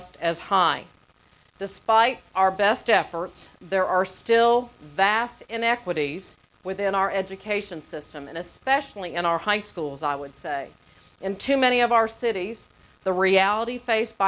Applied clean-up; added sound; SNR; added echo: none; none; none; none.